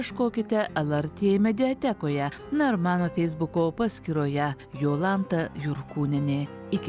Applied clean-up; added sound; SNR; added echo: none; none; none; none.